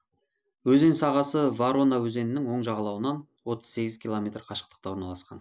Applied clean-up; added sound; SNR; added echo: none; none; none; none.